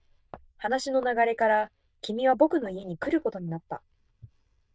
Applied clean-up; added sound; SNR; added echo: neural diffusion model UNIVERSE++.